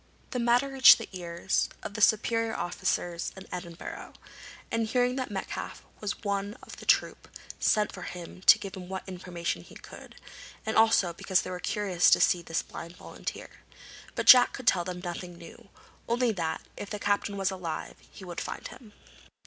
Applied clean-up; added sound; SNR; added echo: none; none; none; none.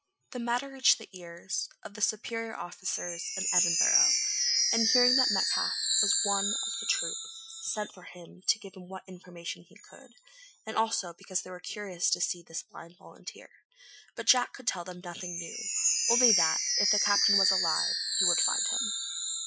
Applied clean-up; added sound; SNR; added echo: classical method Wiener filter.